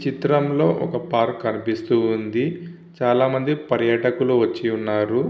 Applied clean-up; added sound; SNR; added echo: none; none; none; none.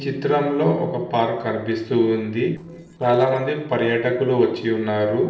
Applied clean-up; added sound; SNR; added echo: neural separator model SepFormer DNS4.